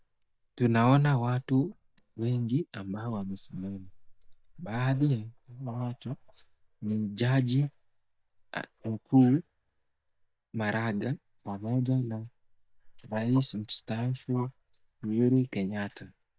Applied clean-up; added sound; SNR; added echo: neural mask model DeepFilterNet 3.